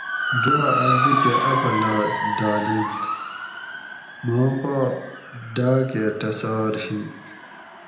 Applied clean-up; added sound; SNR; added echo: none; Motor vehicle (road) / Siren; 1 dB; reverberation time 0.7 s.